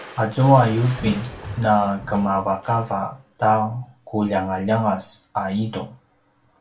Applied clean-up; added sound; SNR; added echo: none; Crushing; 17 dB; reverberation time 0.3 s.